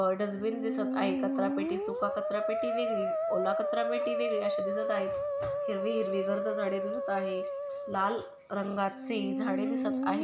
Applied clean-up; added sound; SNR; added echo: none; Musical instrument; -1 dB; none.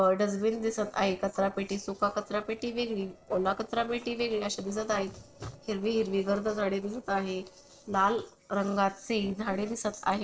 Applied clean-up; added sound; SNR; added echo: neural separator model SepFormer DNS4.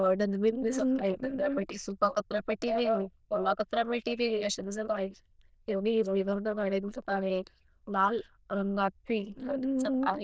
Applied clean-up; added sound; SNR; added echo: neural diffusion model UNIVERSE++.